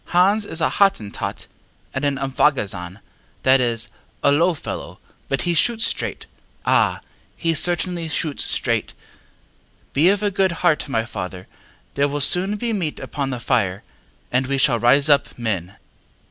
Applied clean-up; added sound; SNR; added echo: none; none; none; none.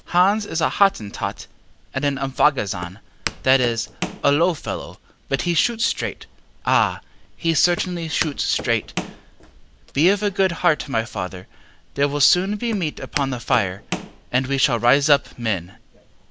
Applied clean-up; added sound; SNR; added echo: none; Walk, footsteps; 15 dB; none.